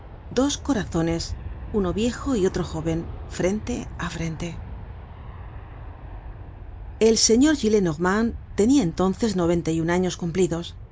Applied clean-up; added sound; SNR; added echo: none; Aircraft; 12 dB; none.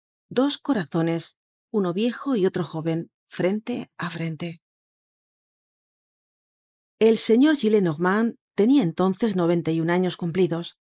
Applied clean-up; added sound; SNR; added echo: neural mask model Resemble Enhance denoiser.